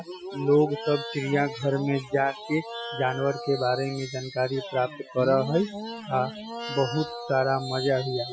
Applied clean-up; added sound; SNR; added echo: classical method Wiener filter.